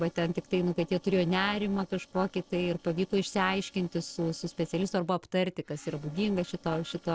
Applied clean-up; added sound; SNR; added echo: neural separator model SepFormer DNS4.